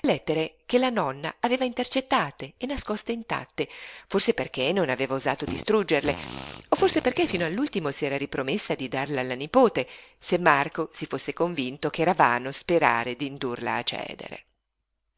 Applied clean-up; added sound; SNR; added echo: none; Fart; 13 dB; none.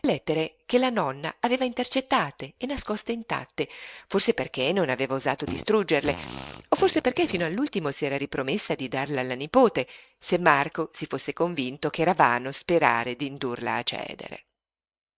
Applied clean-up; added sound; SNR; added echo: neural mask model RNNoise.